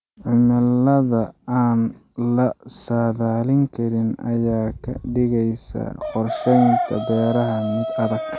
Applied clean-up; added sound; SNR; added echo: none; none; none; none.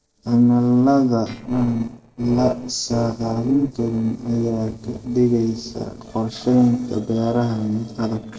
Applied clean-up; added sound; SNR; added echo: neural separator model SepFormer DNS4.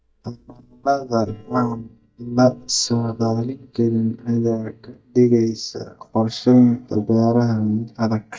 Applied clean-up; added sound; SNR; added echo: neural mask model DeepFilterNet 3.